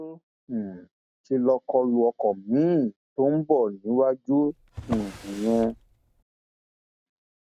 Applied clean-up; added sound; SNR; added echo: none; Drawer open or close; 14 dB; none.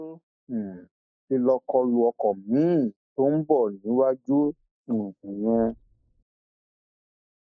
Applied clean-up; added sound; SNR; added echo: neural mask model Resemble Enhance denoiser.